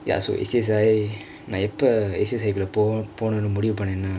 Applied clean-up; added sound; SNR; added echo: none; none; none; none.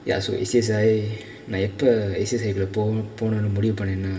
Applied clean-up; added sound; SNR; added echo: none; none; none; reverberation time 1.9 s.